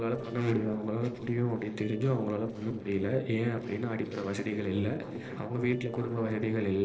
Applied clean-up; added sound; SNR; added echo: neural separator model SepFormer DNS4.